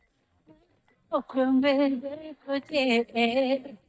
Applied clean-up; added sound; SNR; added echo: neural mask model DeepFilterNet 3.